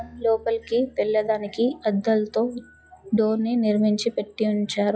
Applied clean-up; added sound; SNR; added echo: classical method log-MMSE.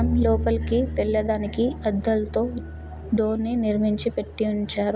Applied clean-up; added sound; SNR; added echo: none; Bowed string instrument; 7 dB; none.